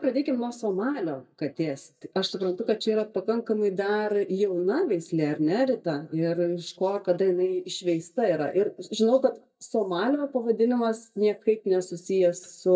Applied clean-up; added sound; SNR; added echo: neural mask model DeepFilterNet 3.